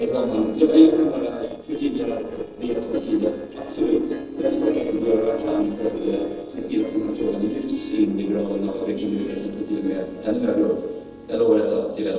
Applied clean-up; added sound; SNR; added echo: neural separator model SepFormer DNS4.